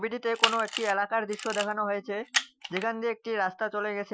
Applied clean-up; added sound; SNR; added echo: classical method Wiener filter.